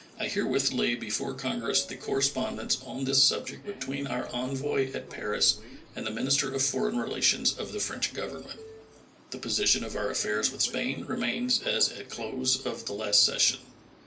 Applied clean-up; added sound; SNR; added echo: none; Subway, metro, underground; 20 dB; reverberation time 0.3 s.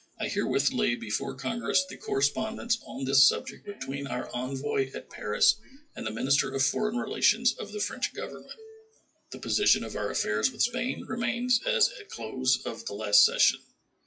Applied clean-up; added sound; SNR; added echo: classical method WPE with log-MMSE.